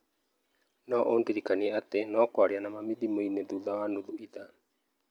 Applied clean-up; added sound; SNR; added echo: none; none; none; none.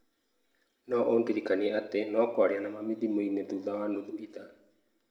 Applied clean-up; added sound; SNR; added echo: none; none; none; reverberation time 0.7 s.